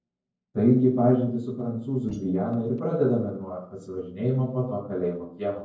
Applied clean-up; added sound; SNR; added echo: neural separator model SepFormer DNS4.